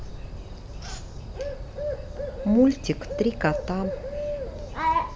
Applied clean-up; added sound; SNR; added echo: none; Bird; 6 dB; none.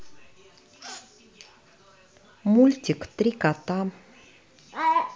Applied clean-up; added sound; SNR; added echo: none; none; none; none.